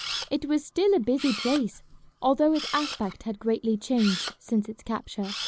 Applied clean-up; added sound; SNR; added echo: none; Camera; 11 dB; none.